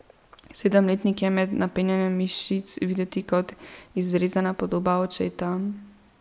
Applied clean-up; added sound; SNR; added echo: none; none; none; none.